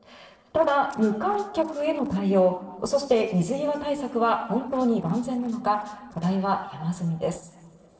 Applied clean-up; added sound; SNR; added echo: neural separator model SepFormer DNS4.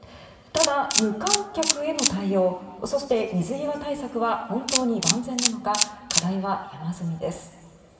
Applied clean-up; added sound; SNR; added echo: none; Camera; 1 dB; reverberation time 2.2 s.